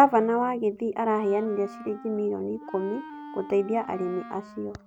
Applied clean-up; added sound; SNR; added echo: none; Wind instrument, woodwind instrument; 17 dB; none.